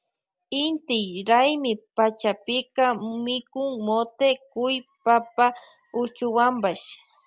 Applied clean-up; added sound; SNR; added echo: none; none; none; none.